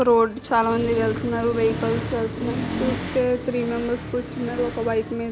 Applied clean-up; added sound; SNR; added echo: none; Accelerating, revving, vroom; 7 dB; none.